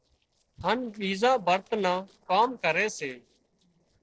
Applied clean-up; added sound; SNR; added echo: neural separator model SepFormer DNS4.